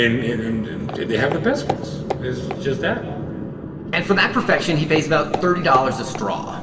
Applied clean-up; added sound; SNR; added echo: none; Walk, footsteps; 12 dB; reverberation time 2.6 s.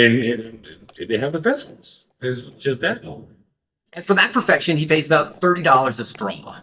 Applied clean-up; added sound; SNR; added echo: neural mask model DeepFilterNet 3.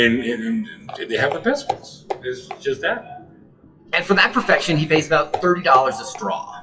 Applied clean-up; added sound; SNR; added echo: classical method WPE with log-MMSE.